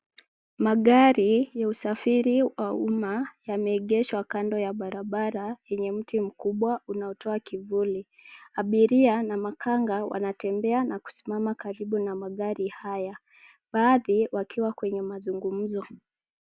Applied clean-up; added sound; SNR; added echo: none; none; none; none.